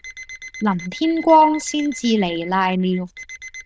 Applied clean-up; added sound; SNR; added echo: neural diffusion model UNIVERSE++.